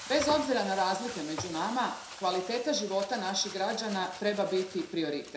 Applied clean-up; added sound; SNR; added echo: none; Frying (food); 13 dB; reverberation time 0.7 s.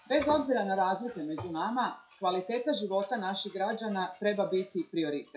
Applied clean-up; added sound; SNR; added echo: classical method WPE with log-MMSE.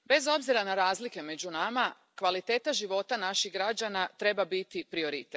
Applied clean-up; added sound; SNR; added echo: none; none; none; none.